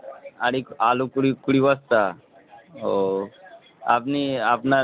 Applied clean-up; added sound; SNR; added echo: none; none; none; none.